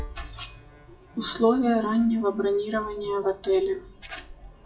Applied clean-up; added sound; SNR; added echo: classical method WPE with log-MMSE.